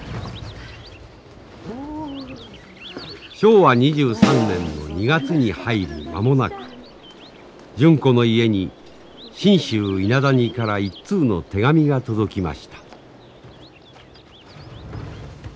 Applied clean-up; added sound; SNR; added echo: none; Snare drum; 0 dB; none.